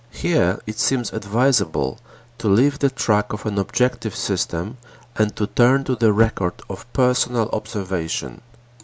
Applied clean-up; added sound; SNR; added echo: none; none; none; none.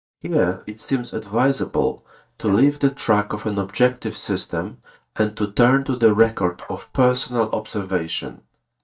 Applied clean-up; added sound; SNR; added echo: neural mask model DeepFilterNet 3.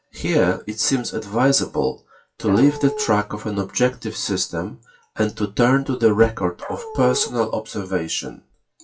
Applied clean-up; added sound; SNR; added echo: classical method WPE with log-MMSE.